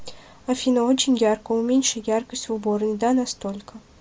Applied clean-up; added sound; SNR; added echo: none; none; none; none.